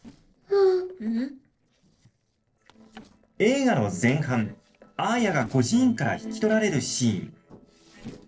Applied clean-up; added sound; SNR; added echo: neural separator model SepFormer DNS4.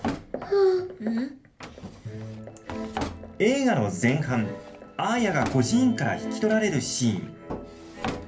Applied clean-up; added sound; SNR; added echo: none; Drawer open or close; 12 dB; reverberation time 0.3 s.